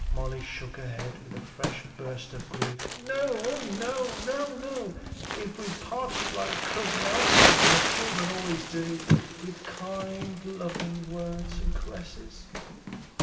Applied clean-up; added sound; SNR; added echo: none; Crumpling, crinkling; -5 dB; reverberation time 2.7 s.